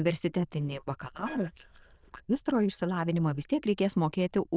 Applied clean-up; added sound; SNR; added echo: neural diffusion model UNIVERSE++.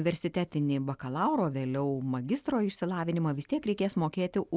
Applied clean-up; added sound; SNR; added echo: none; none; none; none.